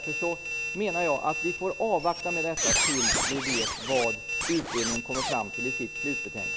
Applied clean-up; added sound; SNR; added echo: none; Squeak; -1 dB; none.